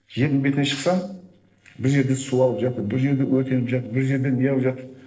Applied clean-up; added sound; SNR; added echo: neural separator model SepFormer DNS4.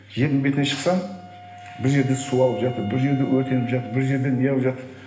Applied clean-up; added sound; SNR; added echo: none; Wind instrument, woodwind instrument; 18 dB; reverberation time 1.1 s.